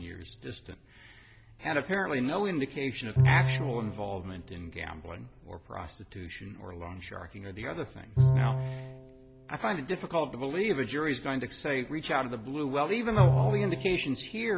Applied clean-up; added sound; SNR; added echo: none; Bowed string instrument; 0 dB; none.